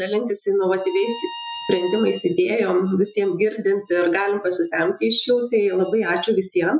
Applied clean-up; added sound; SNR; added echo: classical method Wiener filter.